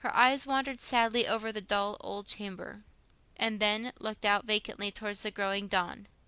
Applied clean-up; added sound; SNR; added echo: none; none; none; none.